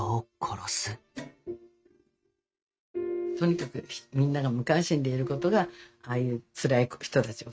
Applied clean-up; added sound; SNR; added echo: neural mask model RNNoise.